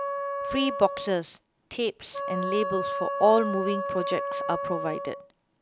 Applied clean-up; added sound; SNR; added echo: none; Wind instrument, woodwind instrument; 4 dB; none.